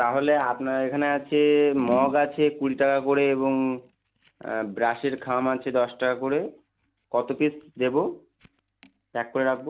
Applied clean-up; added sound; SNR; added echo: none; Scissors; 20 dB; none.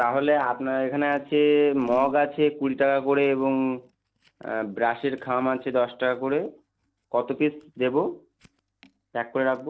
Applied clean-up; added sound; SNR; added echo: neural separator model SepFormer DNS4.